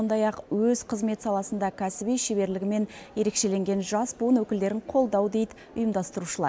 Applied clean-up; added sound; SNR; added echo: none; none; none; none.